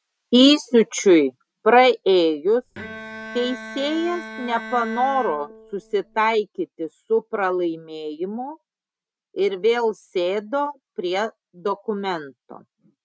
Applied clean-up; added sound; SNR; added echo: none; Bowed string instrument; 14 dB; none.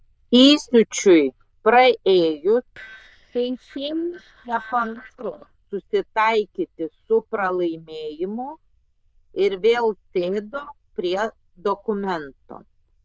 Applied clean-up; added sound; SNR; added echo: neural diffusion model UNIVERSE++.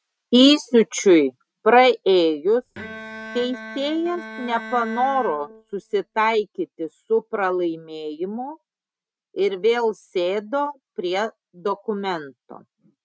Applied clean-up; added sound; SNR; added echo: neural mask model RNNoise.